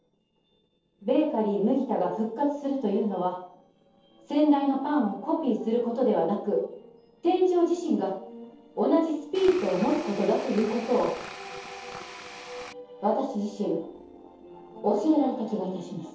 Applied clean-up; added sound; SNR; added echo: neural separator model SepFormer DNS4.